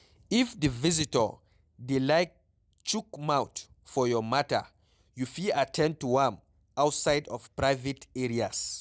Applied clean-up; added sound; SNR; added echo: none; none; none; none.